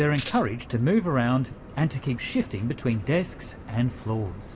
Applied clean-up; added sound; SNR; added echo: none; Tambourine; 13 dB; reverberation time 1.1 s.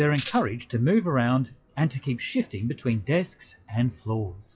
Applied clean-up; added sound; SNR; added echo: classical method WPE with log-MMSE.